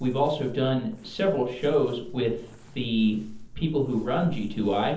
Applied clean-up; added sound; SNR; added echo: none; Crumpling, crinkling; 15 dB; reverberation time 0.7 s.